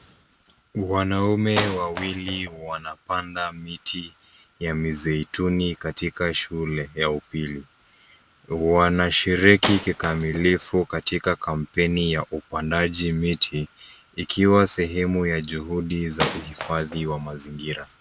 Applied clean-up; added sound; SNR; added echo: none; Wood; 8 dB; none.